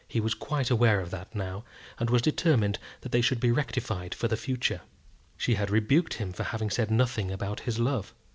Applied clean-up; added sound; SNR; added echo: none; none; none; none.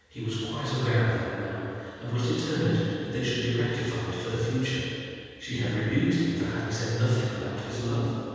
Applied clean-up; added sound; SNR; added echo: none; none; none; reverberation time 2.1 s.